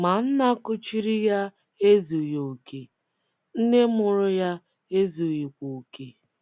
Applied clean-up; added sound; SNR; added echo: none; none; none; none.